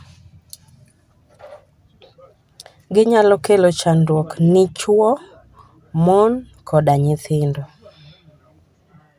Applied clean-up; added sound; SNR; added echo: none; none; none; none.